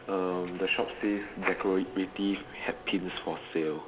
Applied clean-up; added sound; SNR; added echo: none; Liquid + Organ; 18 dB; none.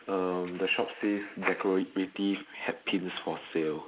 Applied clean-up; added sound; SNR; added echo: neural mask model Resemble Enhance denoiser.